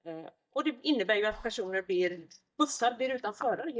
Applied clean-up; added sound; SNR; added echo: neural mask model DeepFilterNet 3.